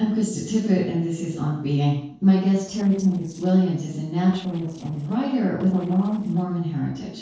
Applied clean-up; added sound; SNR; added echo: neural separator model SepFormer DNS4.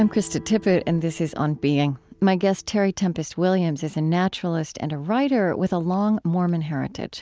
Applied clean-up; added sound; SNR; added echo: none; none; none; none.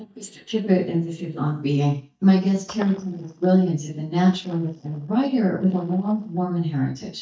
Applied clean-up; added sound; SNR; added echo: neural mask model DeepFilterNet 3.